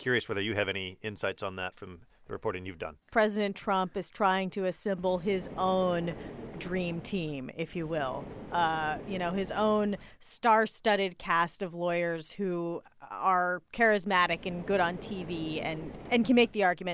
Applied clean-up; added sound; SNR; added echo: none; Car; 14 dB; none.